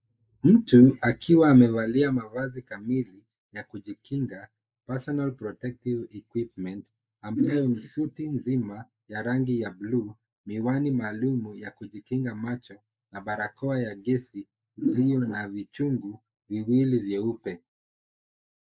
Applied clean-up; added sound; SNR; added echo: neural mask model Resemble Enhance denoiser.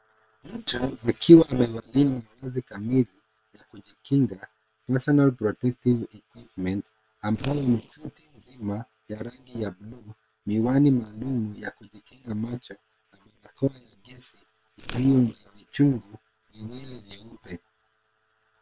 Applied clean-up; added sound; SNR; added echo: neural separator model SepFormer WHAM!.